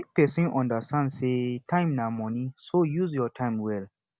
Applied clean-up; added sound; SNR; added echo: none; none; none; none.